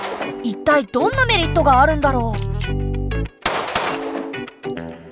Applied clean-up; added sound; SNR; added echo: none; Gunshot, gunfire; 11 dB; none.